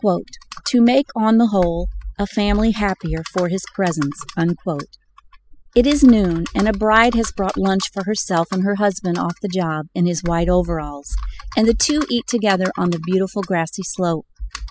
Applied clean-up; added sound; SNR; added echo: classical method spectral subtraction.